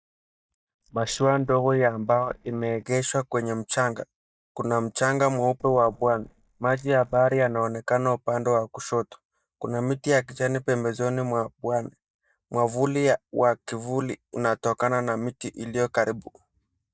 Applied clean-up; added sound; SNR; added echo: neural mask model DeepFilterNet 3.